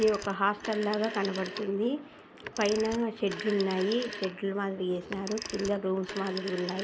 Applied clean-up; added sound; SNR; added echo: none; Telephone; 11 dB; none.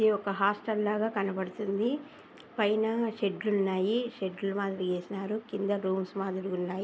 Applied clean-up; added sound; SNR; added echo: none; none; none; none.